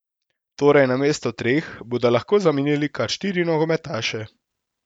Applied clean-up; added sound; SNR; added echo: none; none; none; none.